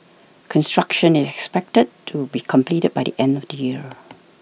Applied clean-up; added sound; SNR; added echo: none; none; none; none.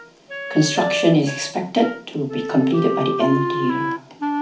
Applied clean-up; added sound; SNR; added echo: none; Wind instrument, woodwind instrument; 5 dB; reverberation time 0.4 s.